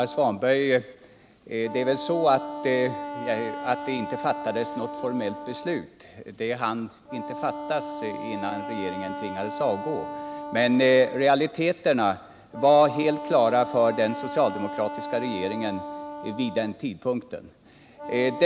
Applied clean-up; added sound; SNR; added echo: none; Wind instrument, woodwind instrument; 10 dB; none.